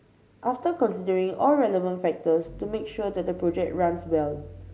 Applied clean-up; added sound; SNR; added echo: none; none; none; none.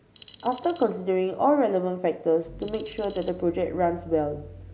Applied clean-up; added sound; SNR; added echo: none; Alarm; 17 dB; none.